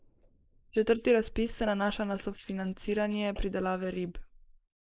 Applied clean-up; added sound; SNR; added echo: neural mask model Resemble Enhance denoiser.